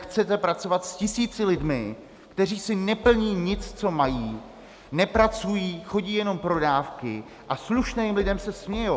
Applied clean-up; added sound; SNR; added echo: none; none; none; none.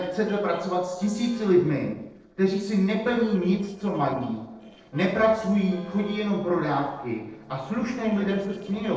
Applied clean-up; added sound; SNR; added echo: neural separator model SepFormer DNS4.